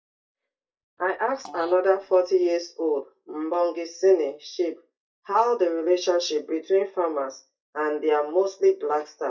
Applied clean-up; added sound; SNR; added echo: neural mask model DeepFilterNet 3.